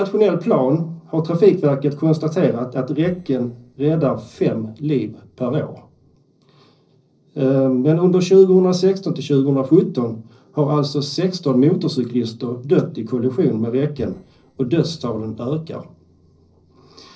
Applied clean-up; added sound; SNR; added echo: neural separator model SepFormer DNS4.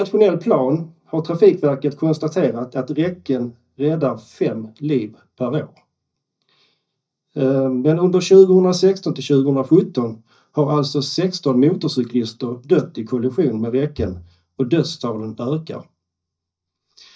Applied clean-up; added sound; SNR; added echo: neural mask model DeepFilterNet 3.